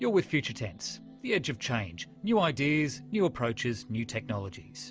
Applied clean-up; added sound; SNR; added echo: none; none; none; none.